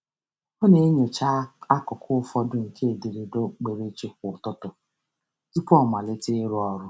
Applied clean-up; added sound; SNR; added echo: none; none; none; none.